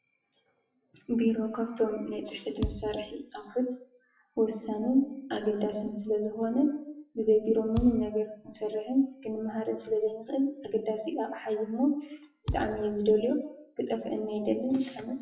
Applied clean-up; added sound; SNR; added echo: classical method WPE with log-MMSE.